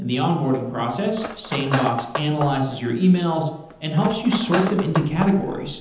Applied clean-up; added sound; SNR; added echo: none; Cutlery, silverware; 9 dB; reverberation time 0.9 s.